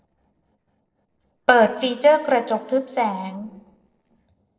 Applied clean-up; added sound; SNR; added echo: neural separator model SepFormer DNS4.